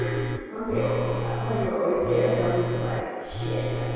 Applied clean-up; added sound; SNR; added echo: none; Telephone; 4 dB; reverberation time 2.0 s.